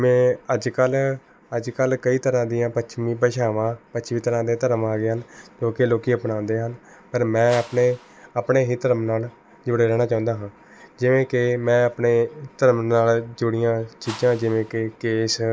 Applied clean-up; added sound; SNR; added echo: none; Whoosh, swoosh, swish; 20 dB; none.